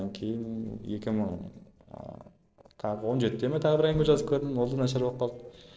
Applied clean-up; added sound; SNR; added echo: neural separator model SepFormer DNS4.